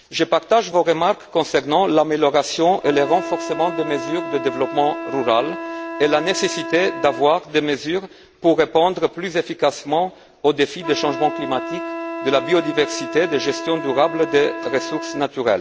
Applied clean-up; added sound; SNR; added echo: none; Wind instrument, woodwind instrument; 11 dB; none.